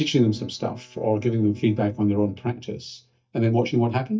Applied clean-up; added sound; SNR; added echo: neural mask model DeepFilterNet 3.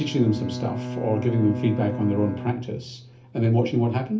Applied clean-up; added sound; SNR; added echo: none; Bowed string instrument; 9 dB; reverberation time 0.3 s.